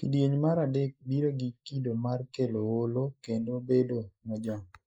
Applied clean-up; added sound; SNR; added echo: neural mask model Resemble Enhance denoiser.